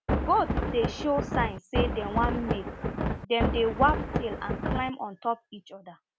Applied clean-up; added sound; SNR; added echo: none; Thunder; 0 dB; none.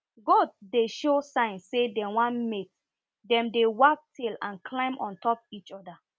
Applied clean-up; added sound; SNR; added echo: none; none; none; none.